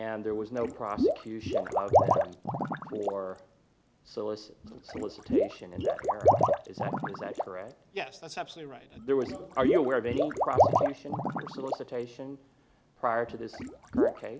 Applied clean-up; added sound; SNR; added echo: none; Water / Liquid; -4 dB; none.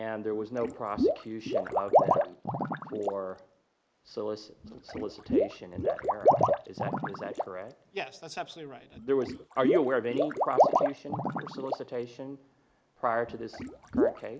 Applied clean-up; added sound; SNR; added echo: neural mask model Resemble Enhance denoiser.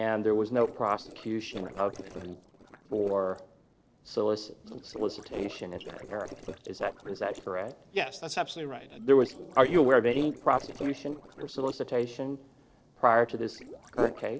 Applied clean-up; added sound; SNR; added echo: neural separator model SepFormer DNS4.